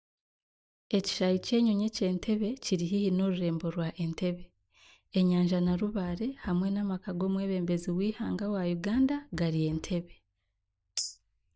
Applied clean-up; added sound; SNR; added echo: neural mask model DeepFilterNet 3.